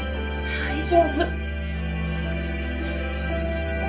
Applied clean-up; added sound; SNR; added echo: none; Musical instrument; 1 dB; reverberation time 0.1 s.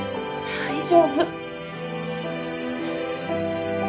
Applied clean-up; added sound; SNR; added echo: none; none; none; none.